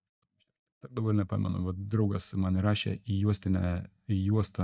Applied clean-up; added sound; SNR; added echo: neural mask model DeepFilterNet 3.